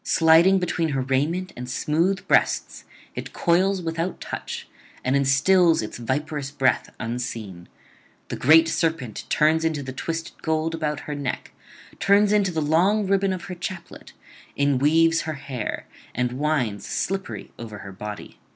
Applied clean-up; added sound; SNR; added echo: none; none; none; none.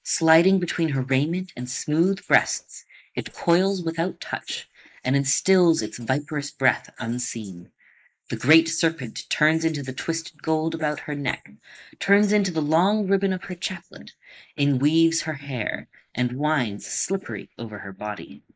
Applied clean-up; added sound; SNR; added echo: neural mask model Resemble Enhance denoiser.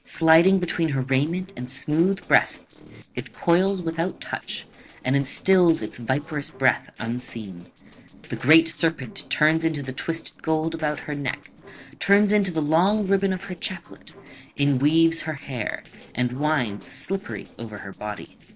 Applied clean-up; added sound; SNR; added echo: neural separator model SepFormer DNS4.